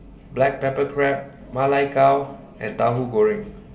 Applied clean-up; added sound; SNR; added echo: none; none; none; reverberation time 1.1 s.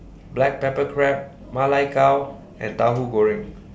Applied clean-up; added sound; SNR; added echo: none; none; none; none.